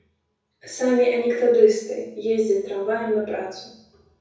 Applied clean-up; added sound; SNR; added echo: none; none; none; reverberation time 0.6 s.